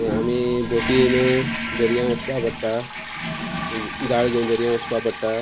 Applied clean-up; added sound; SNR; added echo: none; Toilet flush; 6 dB; none.